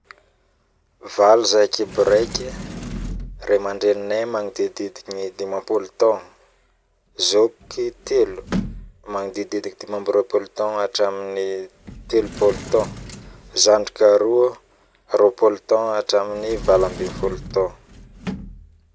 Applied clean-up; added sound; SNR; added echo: none; Sliding door; 15 dB; none.